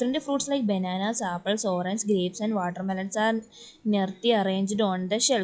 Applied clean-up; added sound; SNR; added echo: classical method log-MMSE.